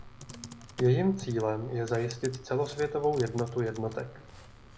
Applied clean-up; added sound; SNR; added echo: none; Computer keyboard; 16 dB; none.